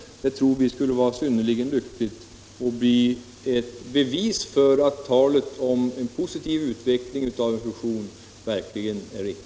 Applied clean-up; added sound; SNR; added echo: none; none; none; none.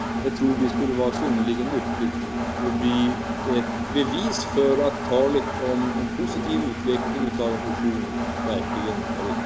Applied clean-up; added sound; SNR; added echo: none; Engine; 2 dB; none.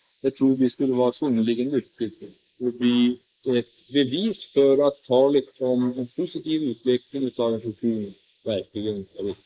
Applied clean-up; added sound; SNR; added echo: neural mask model Resemble Enhance denoiser.